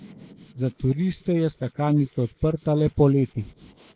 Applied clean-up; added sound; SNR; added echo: neural mask model Resemble Enhance denoiser.